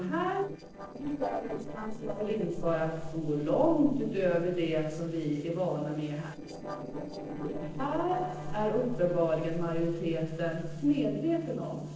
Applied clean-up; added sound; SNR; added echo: neural separator model SepFormer DNS4.